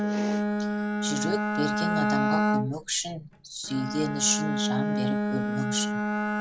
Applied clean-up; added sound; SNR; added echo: none; Bowed string instrument; -4 dB; none.